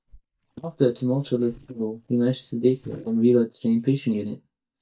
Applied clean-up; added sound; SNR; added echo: neural mask model DeepFilterNet 3.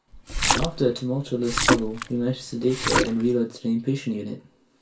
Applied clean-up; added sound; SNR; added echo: none; Splash, splatter; 0 dB; reverberation time 0.2 s.